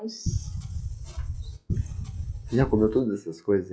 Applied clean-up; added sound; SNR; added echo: classical method log-MMSE.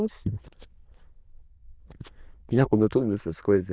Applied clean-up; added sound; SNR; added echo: neural diffusion model UNIVERSE++.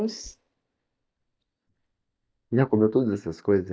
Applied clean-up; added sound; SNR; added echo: neural mask model DeepFilterNet 3.